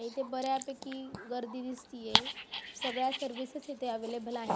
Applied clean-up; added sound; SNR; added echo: none; Dog; 1 dB; none.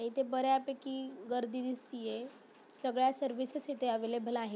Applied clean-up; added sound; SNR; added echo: none; none; none; none.